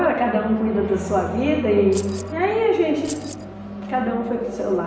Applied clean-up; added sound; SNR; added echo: none; Keys jangling; 18 dB; reverberation time 0.9 s.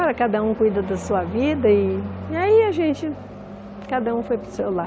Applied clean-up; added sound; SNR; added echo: none; none; none; none.